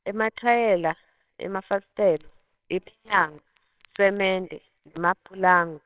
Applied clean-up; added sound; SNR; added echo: neural separator model SepFormer WHAMR!.